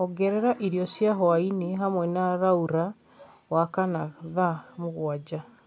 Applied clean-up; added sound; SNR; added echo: none; none; none; none.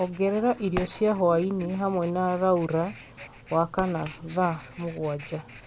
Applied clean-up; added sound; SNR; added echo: none; Writing; 16 dB; none.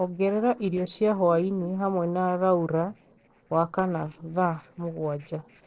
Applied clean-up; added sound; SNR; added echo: neural separator model SepFormer DNS4.